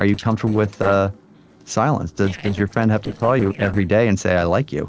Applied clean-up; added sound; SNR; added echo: neural separator model SepFormer DNS4.